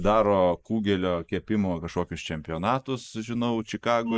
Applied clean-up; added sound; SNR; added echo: neural mask model Resemble Enhance denoiser.